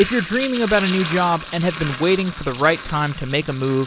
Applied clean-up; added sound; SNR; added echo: none; Sink (filling or washing); 12 dB; none.